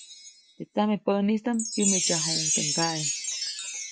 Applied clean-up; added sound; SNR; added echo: none; Chime; 1 dB; none.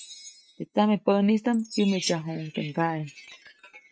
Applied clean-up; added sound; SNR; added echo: neural mask model RNNoise.